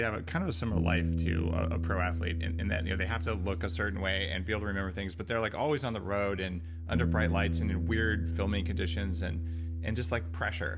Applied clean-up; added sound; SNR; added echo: none; Bass guitar; -1 dB; none.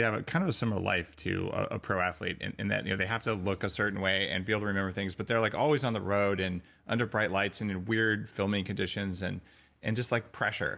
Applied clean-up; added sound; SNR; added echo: none; none; none; none.